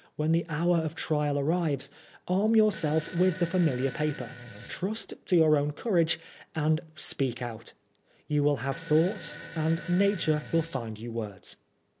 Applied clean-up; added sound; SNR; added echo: none; Fart; 16 dB; none.